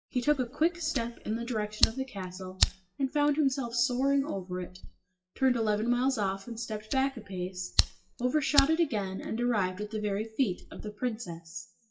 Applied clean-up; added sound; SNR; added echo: classical method WPE with log-MMSE.